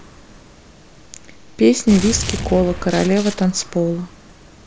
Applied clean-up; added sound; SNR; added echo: none; Gunshot, gunfire; 11 dB; none.